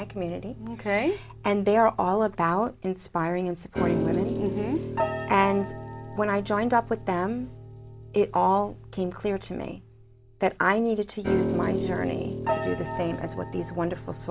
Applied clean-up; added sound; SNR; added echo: none; Piano; 7 dB; none.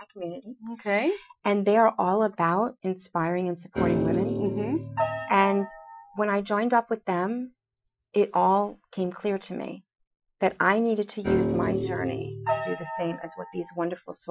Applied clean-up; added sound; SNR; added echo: classical method Wiener filter.